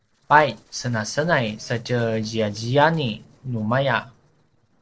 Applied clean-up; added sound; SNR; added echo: neural separator model SepFormer DNS4.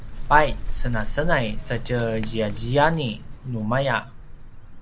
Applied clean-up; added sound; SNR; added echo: none; Bird; 3 dB; none.